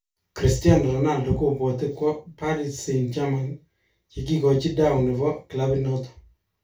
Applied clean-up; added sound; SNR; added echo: none; none; none; reverberation time 0.3 s.